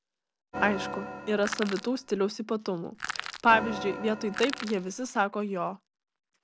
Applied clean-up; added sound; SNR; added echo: none; Crushing + Organ; 9 dB; none.